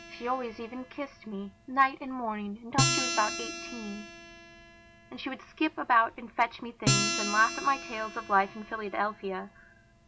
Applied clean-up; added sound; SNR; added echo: none; Acoustic guitar; 4 dB; none.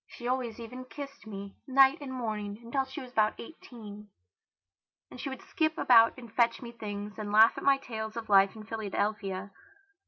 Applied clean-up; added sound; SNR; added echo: none; none; none; none.